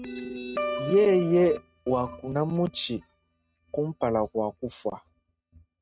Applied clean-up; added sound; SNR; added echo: neural mask model RNNoise.